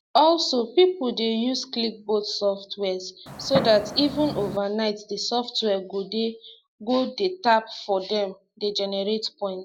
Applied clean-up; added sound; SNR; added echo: none; Fireworks; 7 dB; none.